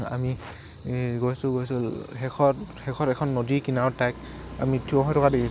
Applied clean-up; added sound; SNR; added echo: none; none; none; none.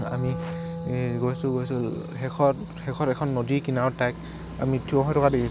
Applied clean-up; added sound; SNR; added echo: none; Wind instrument, woodwind instrument; 11 dB; none.